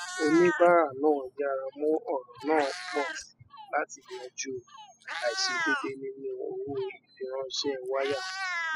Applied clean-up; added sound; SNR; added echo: classical method spectral subtraction.